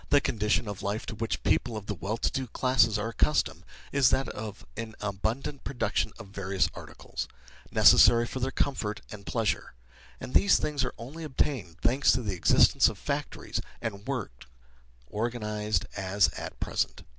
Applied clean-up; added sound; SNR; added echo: none; none; none; none.